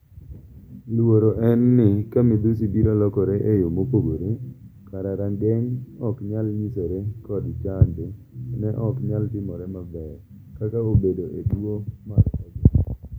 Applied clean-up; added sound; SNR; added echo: none; none; none; none.